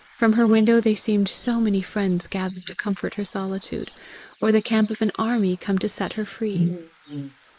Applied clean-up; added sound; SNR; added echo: neural mask model Resemble Enhance denoiser.